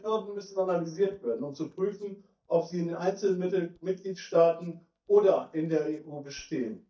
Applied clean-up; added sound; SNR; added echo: neural mask model DeepFilterNet 3.